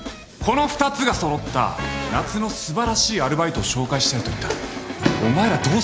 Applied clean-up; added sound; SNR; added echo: none; none; none; none.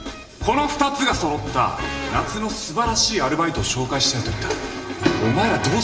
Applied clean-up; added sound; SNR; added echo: none; none; none; reverberation time 0.8 s.